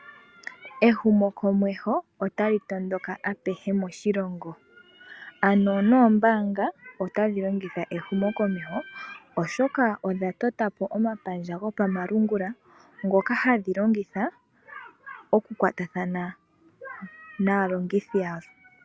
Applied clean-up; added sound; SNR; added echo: none; none; none; none.